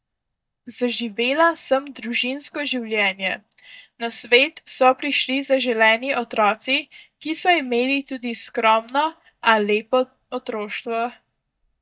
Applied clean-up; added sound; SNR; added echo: neural mask model DeepFilterNet 3.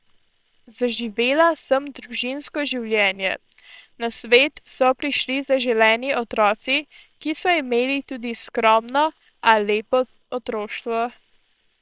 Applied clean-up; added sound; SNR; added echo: neural separator model SepFormer WHAMR!.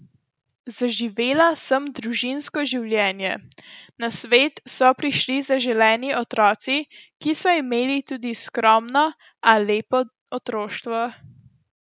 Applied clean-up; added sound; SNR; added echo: none; none; none; none.